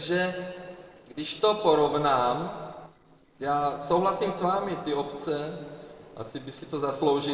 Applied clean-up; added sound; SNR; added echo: neural separator model SepFormer DNS4.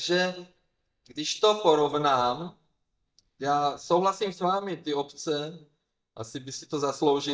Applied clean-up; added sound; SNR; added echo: neural mask model DeepFilterNet 3.